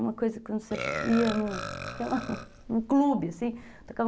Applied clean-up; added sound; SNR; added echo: none; Burping, eructation; 10 dB; none.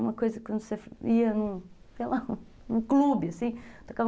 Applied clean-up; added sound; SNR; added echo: none; none; none; none.